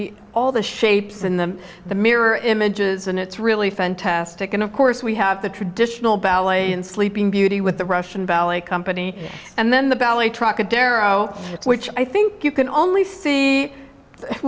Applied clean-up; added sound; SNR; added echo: none; none; none; none.